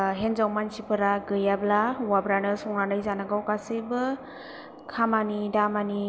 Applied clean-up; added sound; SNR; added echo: none; none; none; none.